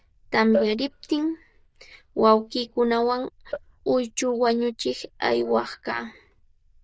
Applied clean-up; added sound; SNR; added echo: neural diffusion model UNIVERSE++.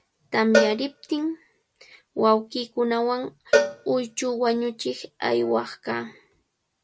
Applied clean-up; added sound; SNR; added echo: none; Cowbell; 2 dB; none.